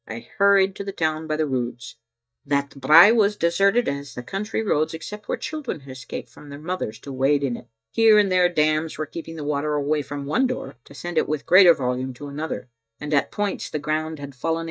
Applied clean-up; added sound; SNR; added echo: neural mask model DeepFilterNet 3.